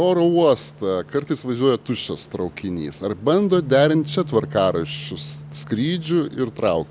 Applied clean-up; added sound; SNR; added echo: none; Bass guitar; 16 dB; none.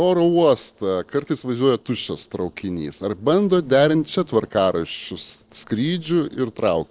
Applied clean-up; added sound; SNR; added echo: neural separator model SepFormer DNS4.